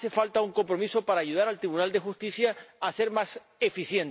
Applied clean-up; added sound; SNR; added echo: none; none; none; none.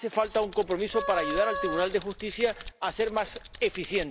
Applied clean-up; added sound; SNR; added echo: none; Tools + Wind instrument, woodwind instrument; 7 dB; none.